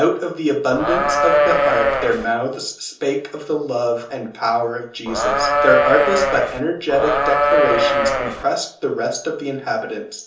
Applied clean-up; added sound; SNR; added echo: none; Livestock, farm animals, working animals; -4 dB; reverberation time 0.6 s.